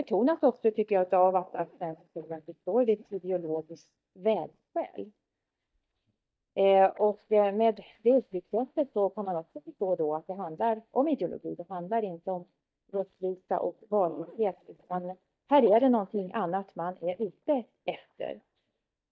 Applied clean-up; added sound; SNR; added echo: neural mask model DeepFilterNet 3.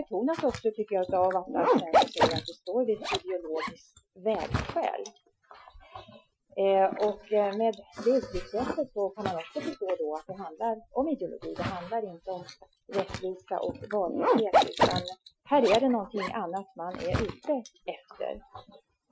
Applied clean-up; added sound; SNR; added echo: classical method Wiener filter.